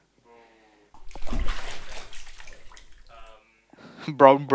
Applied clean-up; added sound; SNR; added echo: none; Bathtub (filling or washing) / Water / Splash, splatter; 1 dB; none.